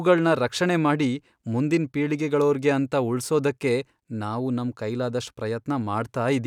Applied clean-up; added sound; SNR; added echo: none; none; none; none.